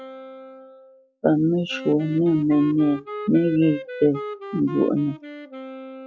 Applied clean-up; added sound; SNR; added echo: classical method log-MMSE.